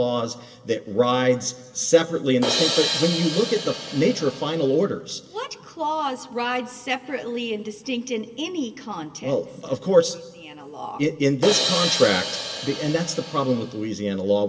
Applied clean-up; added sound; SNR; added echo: none; Crash cymbal; 4 dB; reverberation time 1.3 s.